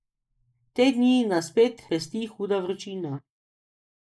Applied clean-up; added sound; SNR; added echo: neural mask model Resemble Enhance denoiser.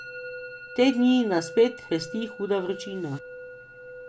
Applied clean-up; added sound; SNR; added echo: none; Musical instrument; 14 dB; none.